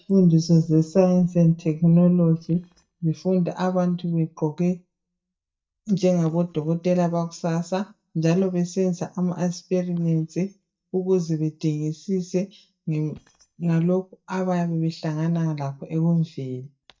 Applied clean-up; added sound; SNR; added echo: neural mask model DeepFilterNet 3.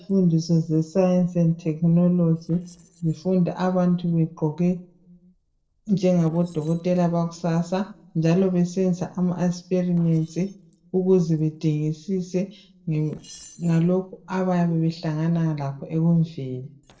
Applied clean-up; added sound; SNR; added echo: neural separator model SepFormer DNS4.